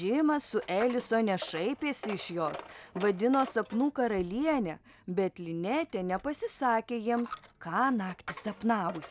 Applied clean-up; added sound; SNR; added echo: none; Coin (dropping); 17 dB; none.